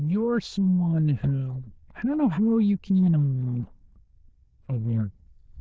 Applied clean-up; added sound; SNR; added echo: neural diffusion model UNIVERSE++.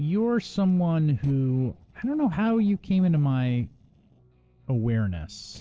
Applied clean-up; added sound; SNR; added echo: neural separator model SepFormer DNS4.